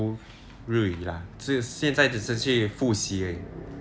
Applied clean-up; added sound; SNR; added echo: none; none; none; none.